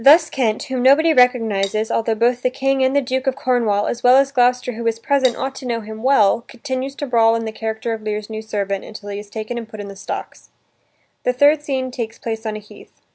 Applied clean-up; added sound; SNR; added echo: none; Cutlery, silverware; 16 dB; none.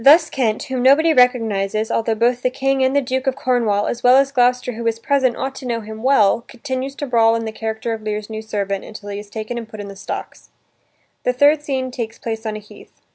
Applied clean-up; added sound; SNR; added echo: none; none; none; none.